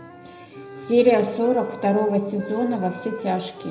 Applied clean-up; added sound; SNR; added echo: none; Wind instrument, woodwind instrument; 16 dB; reverberation time 0.8 s.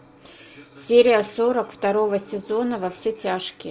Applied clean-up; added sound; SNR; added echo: none; none; none; none.